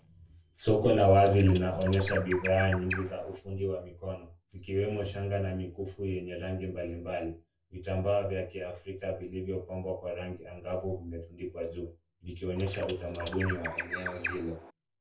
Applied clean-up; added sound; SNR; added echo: none; Bird; 8 dB; reverberation time 0.2 s.